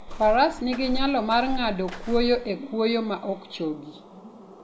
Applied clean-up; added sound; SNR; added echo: none; Walk, footsteps; 6 dB; none.